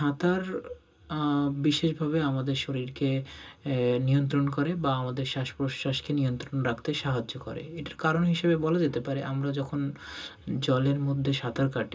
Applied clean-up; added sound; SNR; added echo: none; none; none; reverberation time 0.2 s.